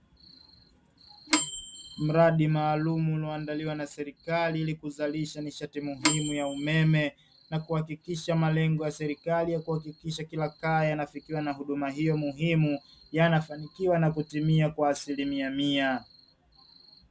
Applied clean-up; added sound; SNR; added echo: none; Microwave oven / Bell; 3 dB; none.